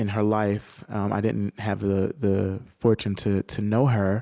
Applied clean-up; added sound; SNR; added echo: none; none; none; none.